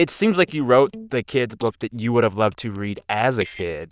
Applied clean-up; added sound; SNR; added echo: neural diffusion model UNIVERSE++.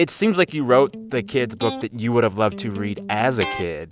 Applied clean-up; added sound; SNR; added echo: none; Electric guitar; 13 dB; none.